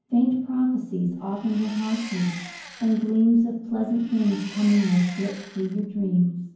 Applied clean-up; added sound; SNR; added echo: none; Engine; 18 dB; reverberation time 0.9 s.